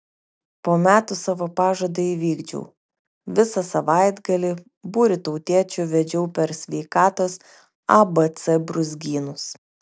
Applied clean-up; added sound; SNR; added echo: none; none; none; none.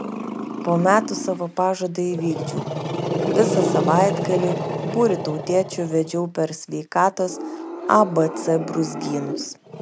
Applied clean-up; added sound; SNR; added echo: none; Growling; 5 dB; none.